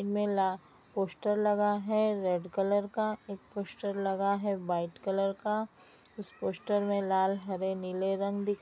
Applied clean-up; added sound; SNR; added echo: none; none; none; none.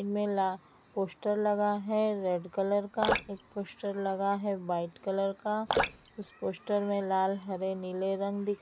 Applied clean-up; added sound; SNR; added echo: none; Drip; 5 dB; none.